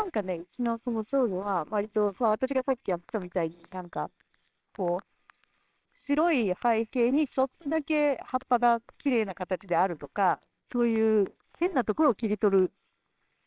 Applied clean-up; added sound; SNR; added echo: neural separator model SepFormer WHAMR!.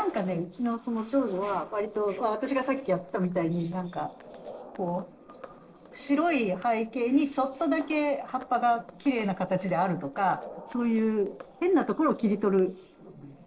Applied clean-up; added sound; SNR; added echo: neural separator model SepFormer DNS4.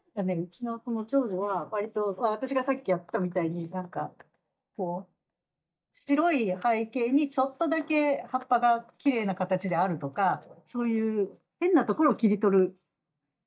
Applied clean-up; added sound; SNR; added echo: neural mask model DeepFilterNet 3.